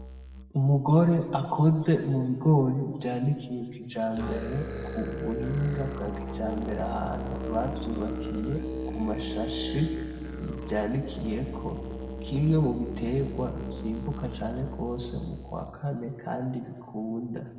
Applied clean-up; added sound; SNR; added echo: none; Musical instrument; 8 dB; reverberation time 1.5 s.